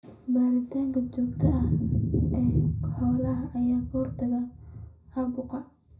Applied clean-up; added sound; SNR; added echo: none; none; none; reverberation time 0.4 s.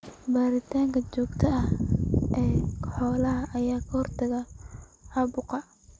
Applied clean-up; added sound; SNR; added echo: none; none; none; none.